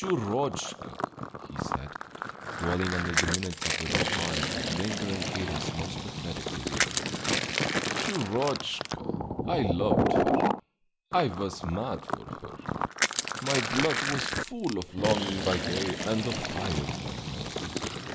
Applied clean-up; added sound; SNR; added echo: none; Crushing + Fill (with liquid); -2 dB; none.